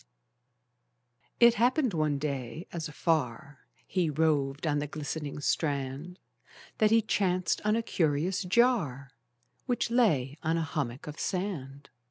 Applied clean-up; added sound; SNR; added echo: none; none; none; none.